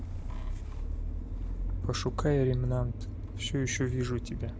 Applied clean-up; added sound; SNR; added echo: none; Engine starting / Motor vehicle (road); 2 dB; none.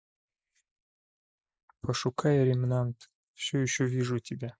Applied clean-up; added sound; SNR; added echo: neural mask model Resemble Enhance denoiser.